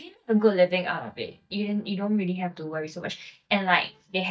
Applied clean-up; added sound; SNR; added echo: neural mask model DeepFilterNet 3.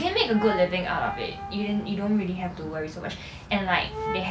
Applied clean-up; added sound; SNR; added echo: none; Brass instrument; 11 dB; none.